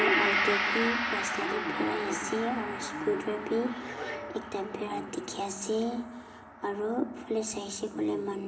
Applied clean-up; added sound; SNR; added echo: none; Gong; 2 dB; reverberation time 0.9 s.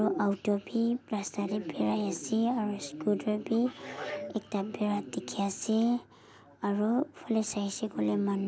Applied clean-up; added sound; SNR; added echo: none; none; none; none.